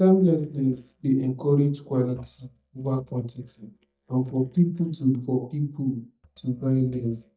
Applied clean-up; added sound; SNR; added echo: neural mask model DeepFilterNet 3.